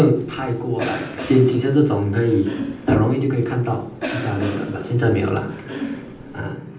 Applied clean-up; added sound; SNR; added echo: none; Cough; 11 dB; reverberation time 0.6 s.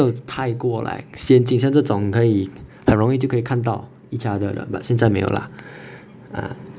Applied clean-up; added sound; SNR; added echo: none; none; none; none.